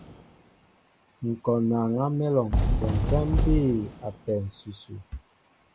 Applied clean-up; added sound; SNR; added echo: none; Fireworks; 2 dB; none.